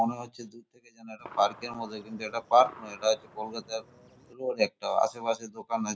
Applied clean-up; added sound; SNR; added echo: none; Gunshot, gunfire; 20 dB; none.